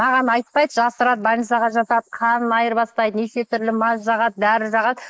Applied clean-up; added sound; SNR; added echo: neural mask model Resemble Enhance denoiser.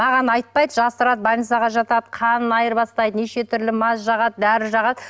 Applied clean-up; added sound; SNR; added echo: none; none; none; none.